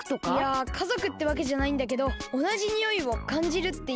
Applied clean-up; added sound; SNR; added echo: none; none; none; none.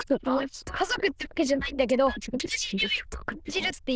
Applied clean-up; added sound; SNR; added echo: neural diffusion model UNIVERSE++.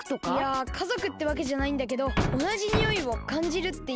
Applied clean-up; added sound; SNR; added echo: none; Slam; 0 dB; none.